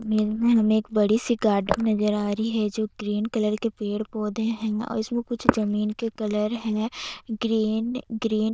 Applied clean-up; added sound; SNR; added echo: neural diffusion model UNIVERSE++.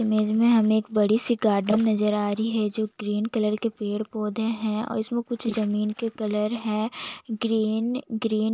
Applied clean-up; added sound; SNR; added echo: neural mask model Resemble Enhance denoiser.